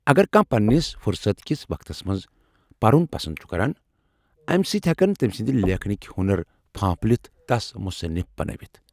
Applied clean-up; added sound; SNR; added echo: none; Knock; 18 dB; none.